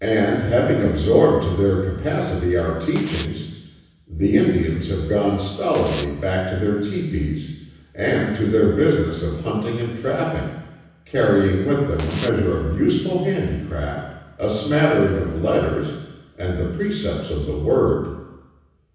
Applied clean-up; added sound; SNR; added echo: none; Domestic sounds, home sounds; 14 dB; reverberation time 1.1 s.